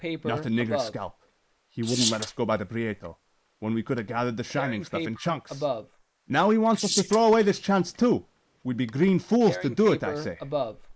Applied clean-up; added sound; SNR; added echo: neural mask model Resemble Enhance denoiser.